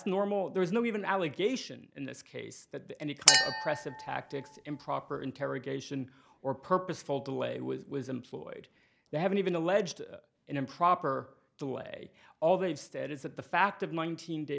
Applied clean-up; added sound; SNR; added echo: none; Chink, clink; -3 dB; none.